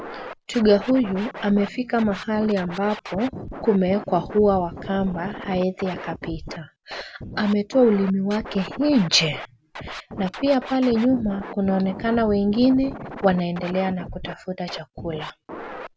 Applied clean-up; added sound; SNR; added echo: none; Scratching (performance technique); 13 dB; none.